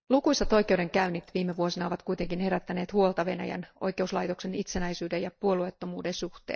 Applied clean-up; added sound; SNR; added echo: neural mask model DeepFilterNet 3.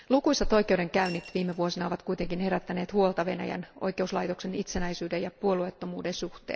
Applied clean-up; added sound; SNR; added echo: none; Coin (dropping) / Glass; 19 dB; none.